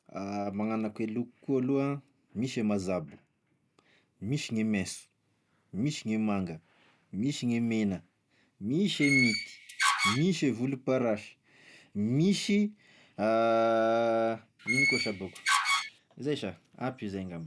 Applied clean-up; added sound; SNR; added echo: none; Door; -2 dB; none.